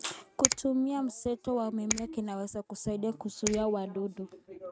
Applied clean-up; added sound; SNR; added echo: neural mask model RNNoise.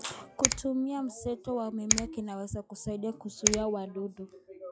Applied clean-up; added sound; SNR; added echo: classical method log-MMSE.